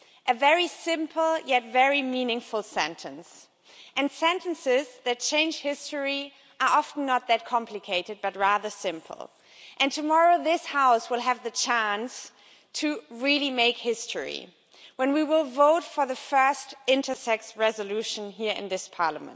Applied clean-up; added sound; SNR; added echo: none; none; none; none.